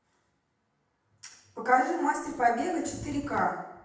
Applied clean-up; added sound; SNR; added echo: none; Wood / Tools; 16 dB; reverberation time 0.8 s.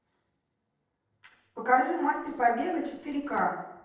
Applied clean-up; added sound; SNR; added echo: neural separator model SepFormer DNS4.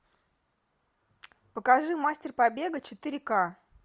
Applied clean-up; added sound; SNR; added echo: none; none; none; none.